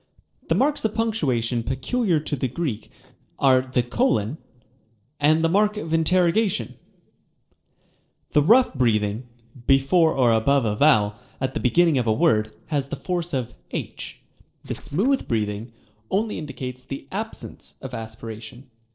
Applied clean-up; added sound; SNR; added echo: neural separator model SepFormer DNS4.